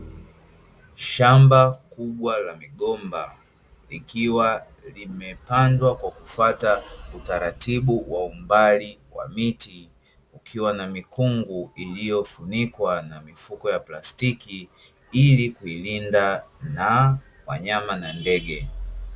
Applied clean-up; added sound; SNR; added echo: none; none; none; none.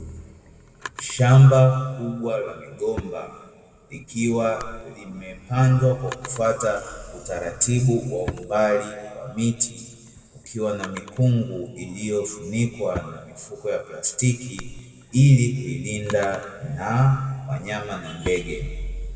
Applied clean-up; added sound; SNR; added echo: none; Drawer open or close; 19 dB; reverberation time 1.6 s.